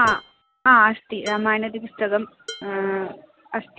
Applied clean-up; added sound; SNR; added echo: none; Dishes, pots, and pans; 20 dB; none.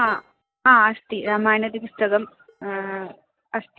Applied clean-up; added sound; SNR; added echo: neural mask model DeepFilterNet 3.